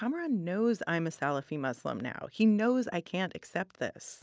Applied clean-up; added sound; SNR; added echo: none; none; none; none.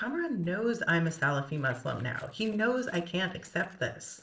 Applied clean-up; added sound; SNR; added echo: neural separator model SepFormer DNS4.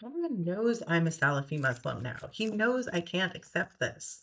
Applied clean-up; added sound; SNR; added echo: neural mask model DeepFilterNet 3.